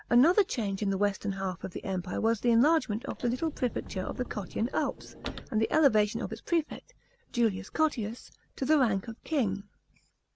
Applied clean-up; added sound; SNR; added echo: none; Sliding door / Slam / Wood; 14 dB; none.